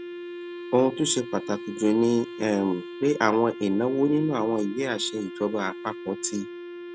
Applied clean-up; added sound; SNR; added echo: none; Wind instrument, woodwind instrument; 12 dB; none.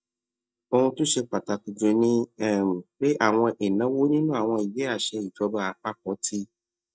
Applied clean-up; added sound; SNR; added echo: neural mask model DeepFilterNet 3.